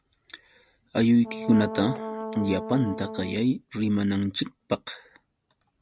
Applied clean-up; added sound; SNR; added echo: none; Brass instrument; 8 dB; none.